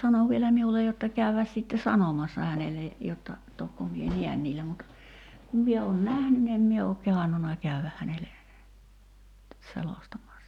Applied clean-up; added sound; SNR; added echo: none; none; none; none.